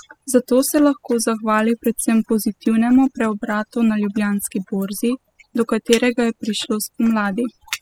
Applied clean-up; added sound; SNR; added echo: classical method spectral subtraction.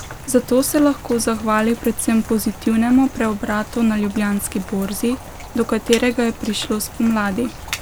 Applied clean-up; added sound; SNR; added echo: none; Rain; 14 dB; none.